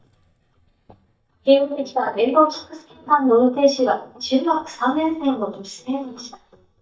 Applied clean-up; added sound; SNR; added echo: neural mask model DeepFilterNet 3.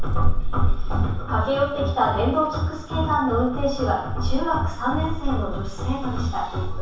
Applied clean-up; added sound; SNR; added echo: none; Wind; 1 dB; reverberation time 0.7 s.